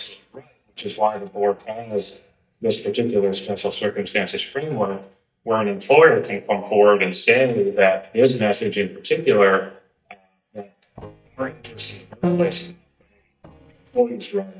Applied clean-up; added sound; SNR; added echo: neural mask model DeepFilterNet 3.